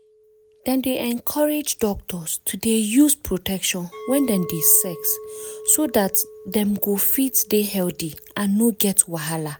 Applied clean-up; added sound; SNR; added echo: none; Chink, clink; 19 dB; none.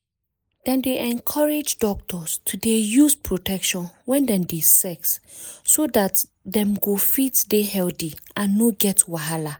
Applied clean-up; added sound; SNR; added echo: neural mask model Resemble Enhance denoiser.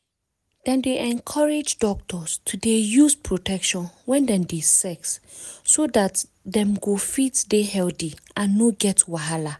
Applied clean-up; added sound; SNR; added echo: none; none; none; none.